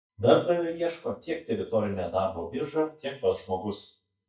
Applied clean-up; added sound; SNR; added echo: neural mask model DeepFilterNet 3.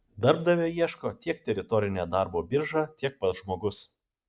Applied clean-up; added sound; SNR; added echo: none; none; none; none.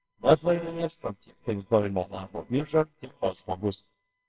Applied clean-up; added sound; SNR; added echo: neural separator model SepFormer WHAMR!.